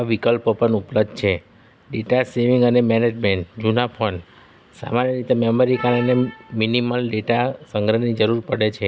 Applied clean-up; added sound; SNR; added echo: none; none; none; none.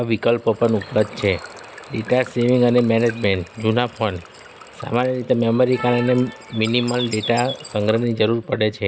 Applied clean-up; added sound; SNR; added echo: none; Water / Bird; 18 dB; none.